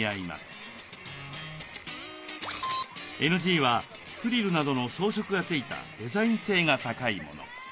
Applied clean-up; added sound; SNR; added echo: none; Crowd; 16 dB; none.